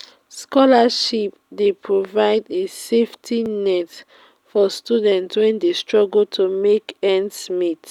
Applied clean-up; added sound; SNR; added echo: none; none; none; none.